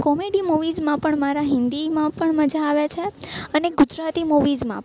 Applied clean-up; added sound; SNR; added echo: none; none; none; none.